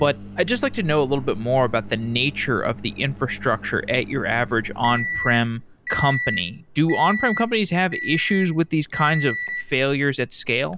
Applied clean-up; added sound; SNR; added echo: none; Microwave oven; 9 dB; none.